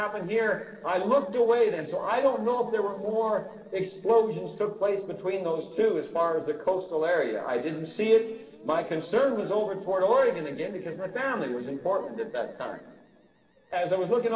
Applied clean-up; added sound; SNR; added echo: neural separator model SepFormer DNS4.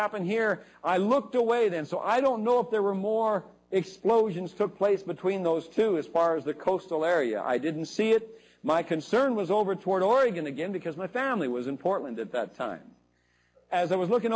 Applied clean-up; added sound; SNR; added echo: none; none; none; none.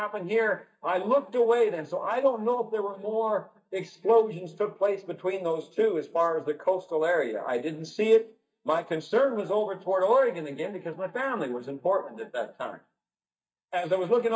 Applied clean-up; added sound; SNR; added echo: neural mask model DeepFilterNet 3.